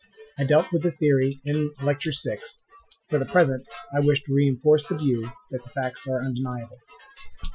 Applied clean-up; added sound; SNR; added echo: classical method Wiener filter.